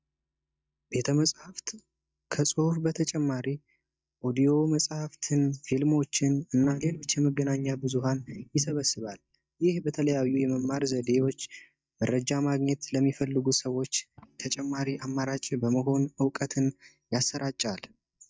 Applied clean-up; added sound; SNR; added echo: neural mask model DeepFilterNet 3.